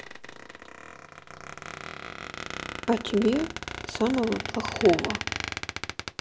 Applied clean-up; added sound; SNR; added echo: none; Squeak; 7 dB; none.